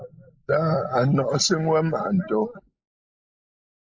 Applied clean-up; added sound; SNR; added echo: neural mask model Resemble Enhance denoiser.